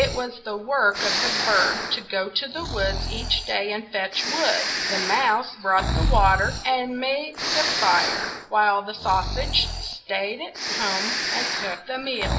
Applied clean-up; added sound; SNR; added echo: none; Breathing; 2 dB; reverberation time 0.7 s.